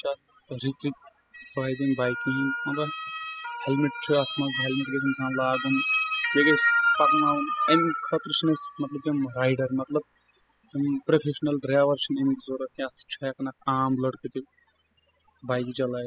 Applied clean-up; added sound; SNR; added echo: classical method spectral subtraction.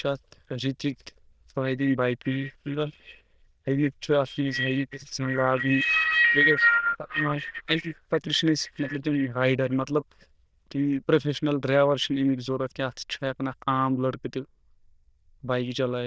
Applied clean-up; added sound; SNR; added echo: neural diffusion model UNIVERSE++.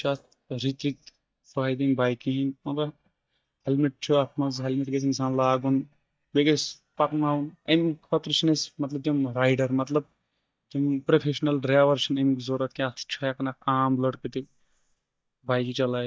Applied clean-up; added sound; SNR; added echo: neural mask model DeepFilterNet 3.